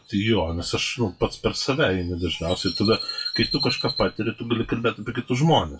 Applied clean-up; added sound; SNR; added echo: classical method WPE with log-MMSE.